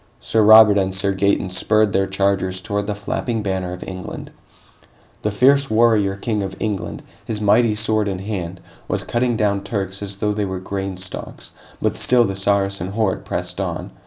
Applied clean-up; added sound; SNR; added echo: none; none; none; none.